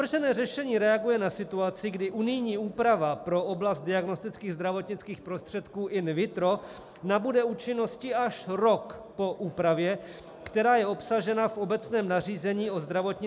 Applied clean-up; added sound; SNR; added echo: none; none; none; none.